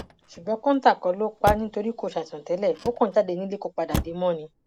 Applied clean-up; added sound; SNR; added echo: none; Motor vehicle (road); 11 dB; none.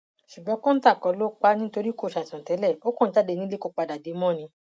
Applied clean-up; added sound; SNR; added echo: none; none; none; none.